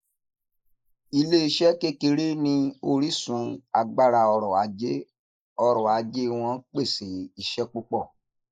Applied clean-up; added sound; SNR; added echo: neural mask model Resemble Enhance denoiser.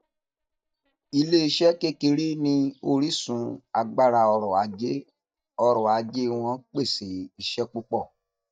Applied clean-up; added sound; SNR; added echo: neural mask model DeepFilterNet 3.